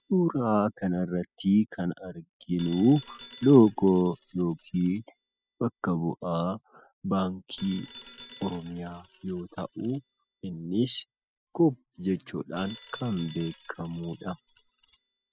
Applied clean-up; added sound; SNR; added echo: classical method spectral subtraction.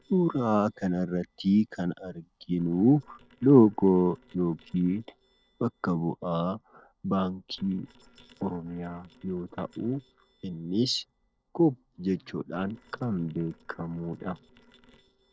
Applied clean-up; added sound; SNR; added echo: neural separator model SepFormer DNS4.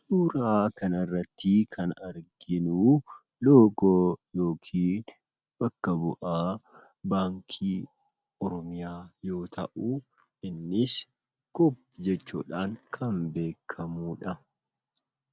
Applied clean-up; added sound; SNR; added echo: none; none; none; none.